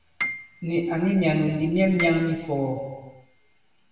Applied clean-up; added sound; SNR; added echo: none; Piano; 11 dB; reverberation time 1.2 s.